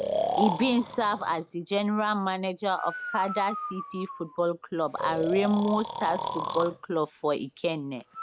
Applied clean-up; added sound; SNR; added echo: none; Breathing; 7 dB; none.